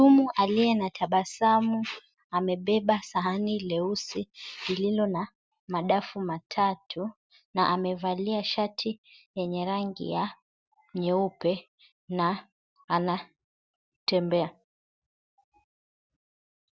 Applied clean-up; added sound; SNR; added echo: none; none; none; none.